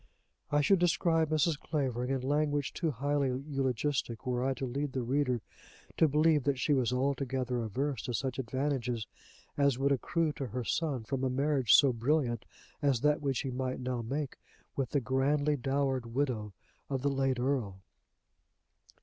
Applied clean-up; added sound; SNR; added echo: none; none; none; none.